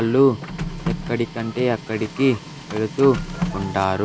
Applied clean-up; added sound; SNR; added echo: none; Printer; 9 dB; none.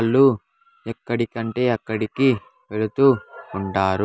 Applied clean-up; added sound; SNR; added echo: none; none; none; none.